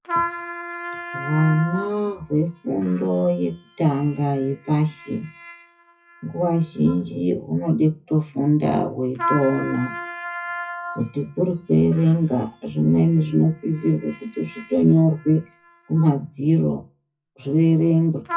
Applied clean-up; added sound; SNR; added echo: classical method WPE with log-MMSE.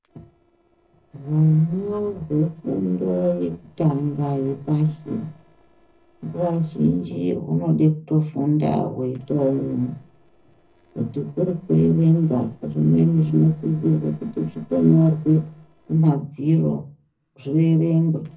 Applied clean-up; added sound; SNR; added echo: neural separator model SepFormer DNS4.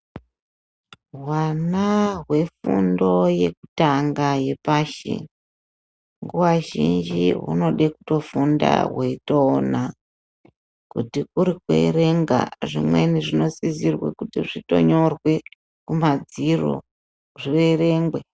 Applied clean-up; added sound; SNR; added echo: none; none; none; none.